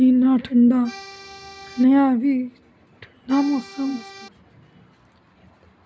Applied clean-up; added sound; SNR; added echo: none; Accordion; 18 dB; none.